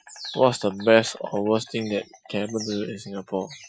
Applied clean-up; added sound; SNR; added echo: classical method Wiener filter.